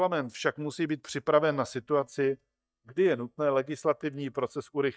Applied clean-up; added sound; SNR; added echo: neural mask model DeepFilterNet 3.